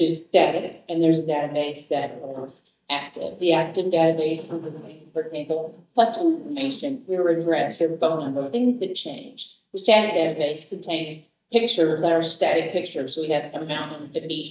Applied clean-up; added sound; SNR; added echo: neural mask model DeepFilterNet 3.